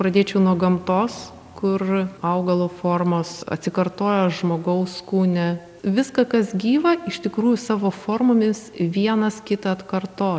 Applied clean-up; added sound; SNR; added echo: none; none; none; none.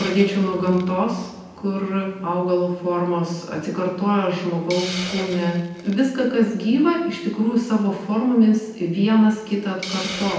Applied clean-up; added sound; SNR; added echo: none; Hiss; 17 dB; reverberation time 0.9 s.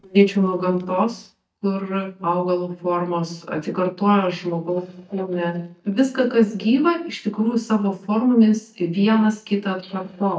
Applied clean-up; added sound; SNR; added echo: neural mask model DeepFilterNet 3.